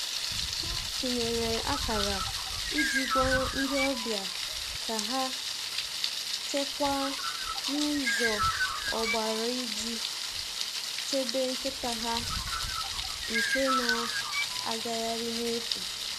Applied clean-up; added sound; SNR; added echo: none; Bird + Thunder; -3 dB; none.